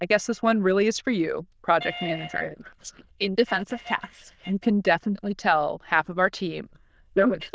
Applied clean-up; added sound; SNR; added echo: neural diffusion model UNIVERSE++.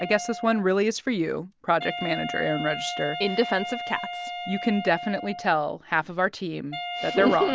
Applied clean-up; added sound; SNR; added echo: none; Wind instrument, woodwind instrument; 9 dB; none.